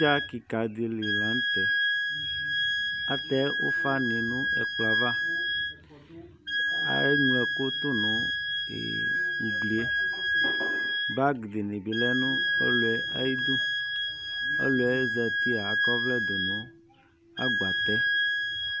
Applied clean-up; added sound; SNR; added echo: none; Wind instrument, woodwind instrument; -4 dB; none.